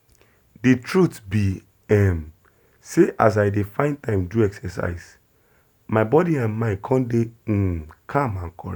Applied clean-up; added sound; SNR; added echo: none; none; none; none.